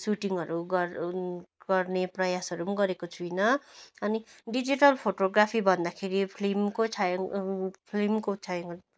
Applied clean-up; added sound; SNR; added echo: neural mask model Resemble Enhance denoiser.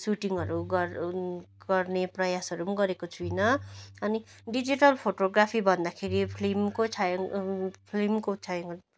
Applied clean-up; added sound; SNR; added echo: none; Bowed string instrument; 17 dB; none.